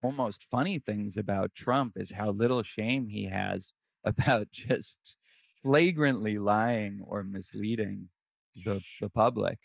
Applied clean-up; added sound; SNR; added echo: neural mask model DeepFilterNet 3.